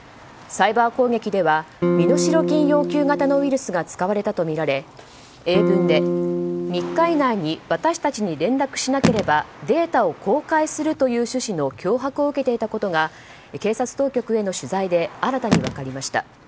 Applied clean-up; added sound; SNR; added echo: none; Electric guitar / Strum + Telephone; 1 dB; none.